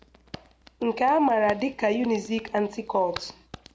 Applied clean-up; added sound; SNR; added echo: none; Hands; 19 dB; none.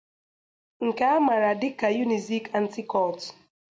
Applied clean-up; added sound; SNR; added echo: none; none; none; none.